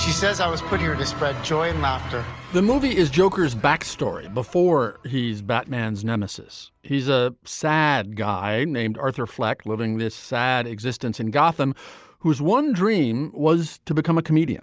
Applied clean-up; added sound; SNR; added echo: none; none; none; none.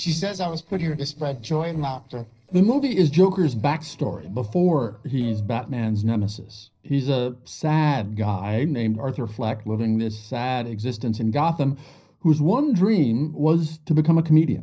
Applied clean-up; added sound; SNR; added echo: neural separator model SepFormer DNS4.